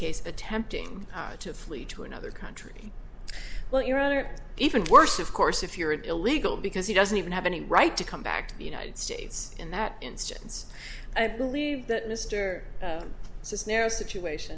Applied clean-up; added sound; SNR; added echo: none; none; none; none.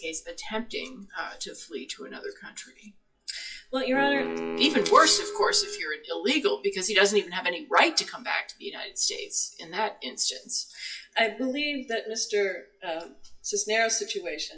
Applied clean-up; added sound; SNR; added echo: classical method WPE with log-MMSE.